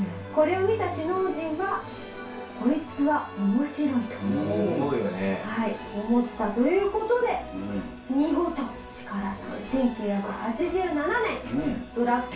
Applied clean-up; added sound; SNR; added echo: none; none; none; reverberation time 0.2 s.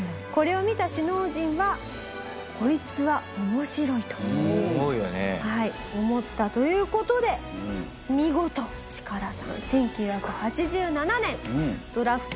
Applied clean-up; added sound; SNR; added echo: none; none; none; none.